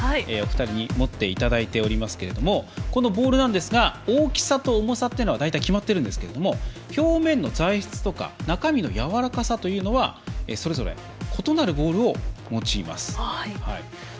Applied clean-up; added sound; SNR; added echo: none; none; none; none.